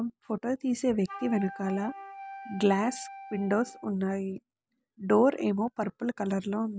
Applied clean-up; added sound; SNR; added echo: none; Wind instrument, woodwind instrument; 14 dB; none.